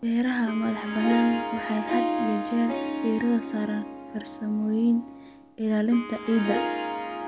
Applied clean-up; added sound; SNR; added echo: none; Harp; 5 dB; none.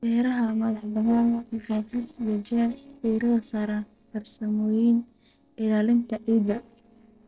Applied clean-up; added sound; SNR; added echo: neural separator model SepFormer DNS4.